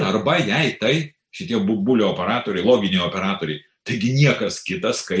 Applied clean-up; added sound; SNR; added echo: none; none; none; none.